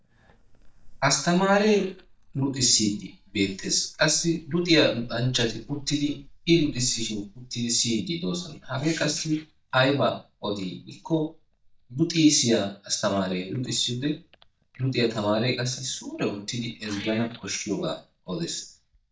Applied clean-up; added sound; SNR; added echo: neural mask model DeepFilterNet 3.